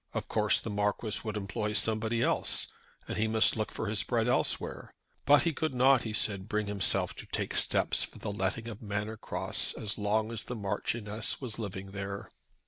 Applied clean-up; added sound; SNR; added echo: none; none; none; none.